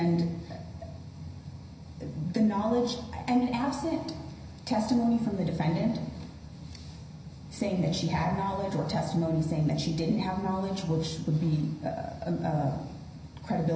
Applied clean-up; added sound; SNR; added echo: none; none; none; reverberation time 0.5 s.